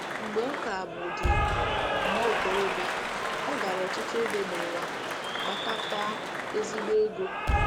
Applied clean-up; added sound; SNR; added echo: none; Applause / Cheering; -3 dB; none.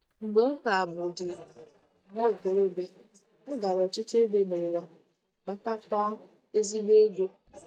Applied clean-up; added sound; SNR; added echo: neural mask model DeepFilterNet 3.